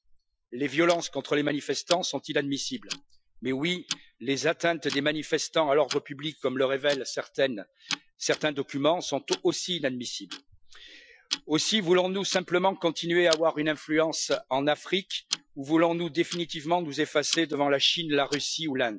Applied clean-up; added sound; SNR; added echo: classical method Wiener filter.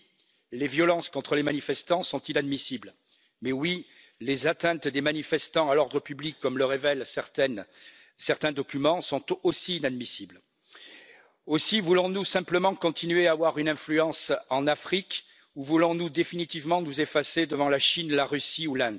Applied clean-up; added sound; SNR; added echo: none; none; none; none.